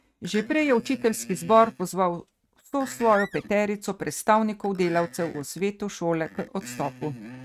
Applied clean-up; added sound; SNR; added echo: neural mask model RNNoise.